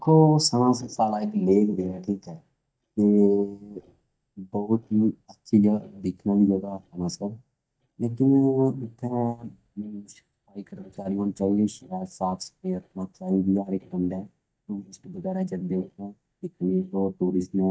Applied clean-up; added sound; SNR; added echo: neural mask model DeepFilterNet 3.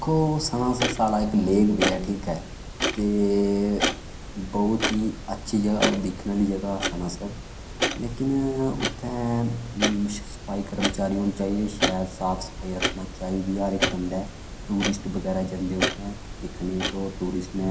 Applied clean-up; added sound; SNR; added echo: none; Clock; 5 dB; reverberation time 0.3 s.